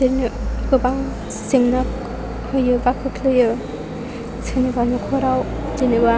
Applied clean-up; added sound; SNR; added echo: none; none; none; none.